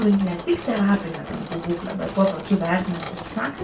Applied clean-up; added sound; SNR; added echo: none; Mechanisms; 11 dB; reverberation time 0.2 s.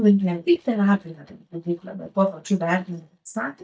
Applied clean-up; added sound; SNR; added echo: neural mask model DeepFilterNet 3.